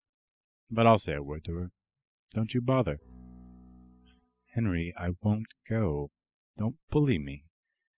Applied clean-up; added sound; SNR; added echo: classical method spectral subtraction.